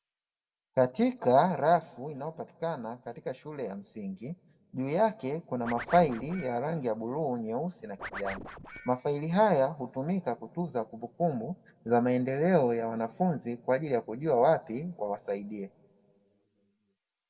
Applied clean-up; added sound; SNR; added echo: none; Scratching (performance technique); 13 dB; reverberation time 1.1 s.